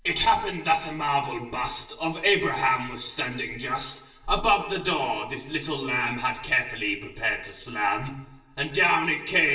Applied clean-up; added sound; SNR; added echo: none; none; none; reverberation time 0.9 s.